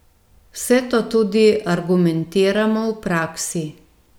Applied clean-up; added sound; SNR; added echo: none; none; none; none.